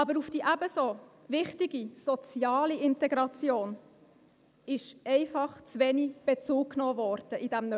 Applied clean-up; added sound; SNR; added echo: none; none; none; none.